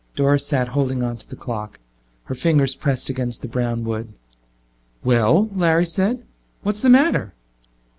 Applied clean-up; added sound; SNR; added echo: none; none; none; none.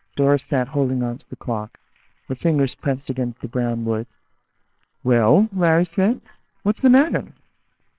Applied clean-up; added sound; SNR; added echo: neural separator model SepFormer WHAMR!.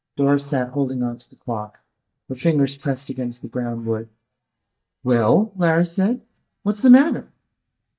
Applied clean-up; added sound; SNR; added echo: neural mask model DeepFilterNet 3.